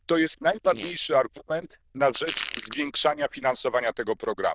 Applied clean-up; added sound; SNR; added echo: neural diffusion model UNIVERSE++.